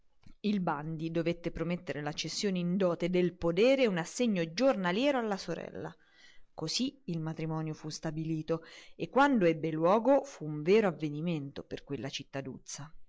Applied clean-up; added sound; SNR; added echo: none; none; none; none.